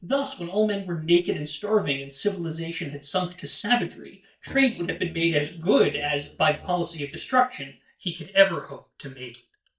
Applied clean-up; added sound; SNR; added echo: neural mask model DeepFilterNet 3.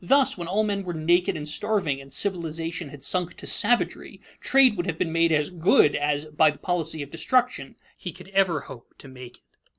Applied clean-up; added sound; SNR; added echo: none; none; none; none.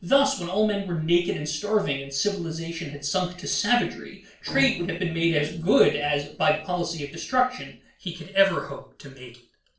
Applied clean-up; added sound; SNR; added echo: neural separator model SepFormer DNS4.